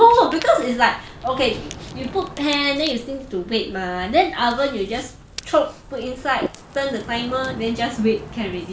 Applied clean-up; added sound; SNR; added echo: none; Ocean; 16 dB; none.